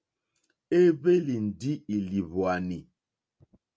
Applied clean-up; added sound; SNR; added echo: none; none; none; none.